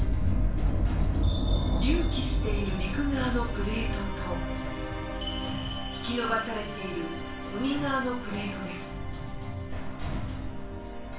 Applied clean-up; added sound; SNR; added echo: none; none; none; reverberation time 0.3 s.